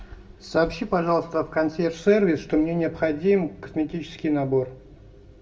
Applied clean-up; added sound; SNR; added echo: none; none; none; reverberation time 0.8 s.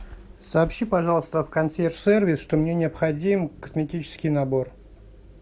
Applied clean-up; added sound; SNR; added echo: none; none; none; none.